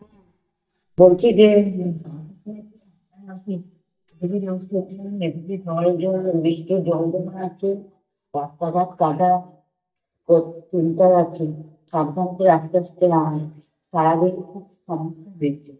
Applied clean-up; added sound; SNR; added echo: neural mask model DeepFilterNet 3.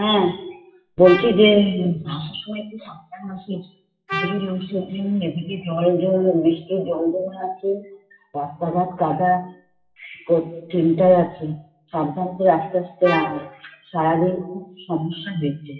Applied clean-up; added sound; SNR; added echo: classical method WPE with log-MMSE.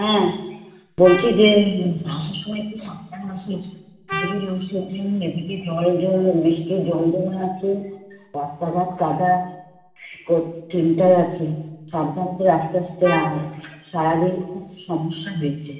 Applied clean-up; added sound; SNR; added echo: none; Trumpet; 10 dB; reverberation time 0.8 s.